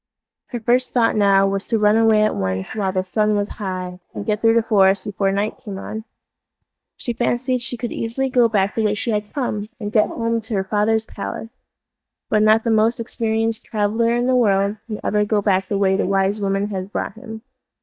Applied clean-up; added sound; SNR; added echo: neural mask model DeepFilterNet 3.